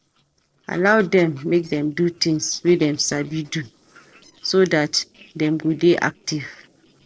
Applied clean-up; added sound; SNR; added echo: neural separator model SepFormer DNS4.